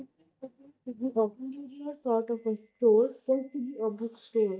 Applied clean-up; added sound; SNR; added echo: neural mask model DeepFilterNet 3.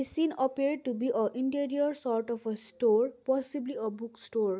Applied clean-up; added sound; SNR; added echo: none; none; none; none.